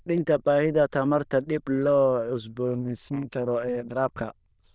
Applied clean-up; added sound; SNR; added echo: neural diffusion model UNIVERSE++.